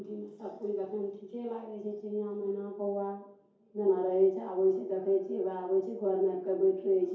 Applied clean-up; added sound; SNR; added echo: none; none; none; reverberation time 2.4 s.